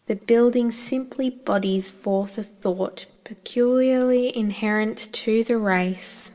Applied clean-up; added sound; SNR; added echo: none; none; none; reverberation time 1.0 s.